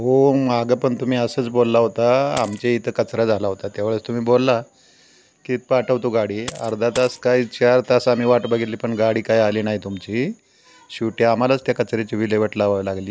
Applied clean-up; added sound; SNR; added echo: none; Coin (dropping); 17 dB; none.